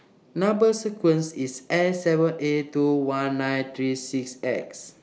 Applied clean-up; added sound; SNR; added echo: none; none; none; none.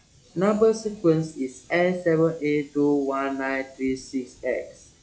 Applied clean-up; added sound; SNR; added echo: classical method log-MMSE.